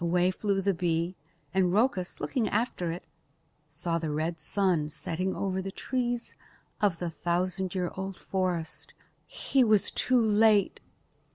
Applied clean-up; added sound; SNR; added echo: none; none; none; none.